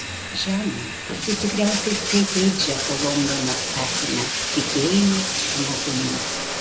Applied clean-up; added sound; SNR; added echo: none; Bathtub (filling or washing); 1 dB; none.